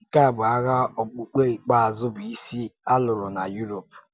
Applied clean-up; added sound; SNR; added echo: none; none; none; none.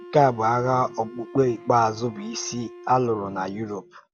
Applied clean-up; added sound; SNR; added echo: none; Wind instrument, woodwind instrument; 19 dB; none.